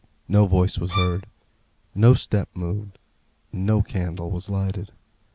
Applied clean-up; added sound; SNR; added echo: none; Bowed string instrument; 8 dB; none.